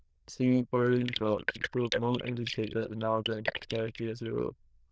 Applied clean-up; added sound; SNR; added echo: neural diffusion model UNIVERSE++.